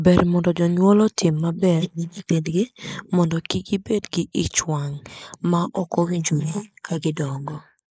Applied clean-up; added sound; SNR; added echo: neural mask model Resemble Enhance denoiser.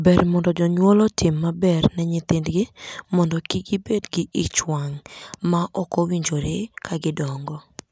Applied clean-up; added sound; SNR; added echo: none; none; none; none.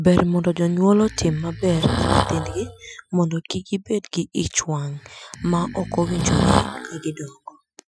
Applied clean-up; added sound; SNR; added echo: classical method Wiener filter.